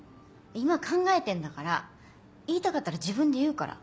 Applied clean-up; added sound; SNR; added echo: none; none; none; none.